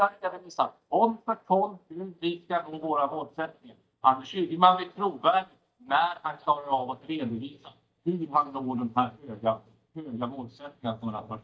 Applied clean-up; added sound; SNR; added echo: neural mask model DeepFilterNet 3.